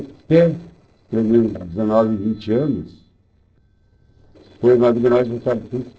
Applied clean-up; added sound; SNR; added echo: neural separator model SepFormer DNS4.